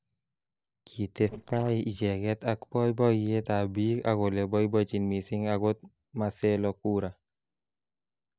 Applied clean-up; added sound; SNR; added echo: neural separator model SepFormer DNS4.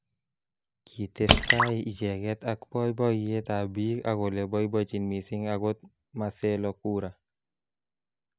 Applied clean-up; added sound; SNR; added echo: none; Drip / Splash, splatter; -2 dB; none.